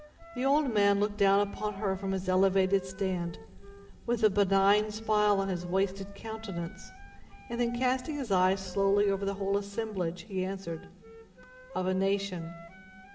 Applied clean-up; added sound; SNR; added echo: none; Wind instrument, woodwind instrument; 20 dB; reverberation time 1.7 s.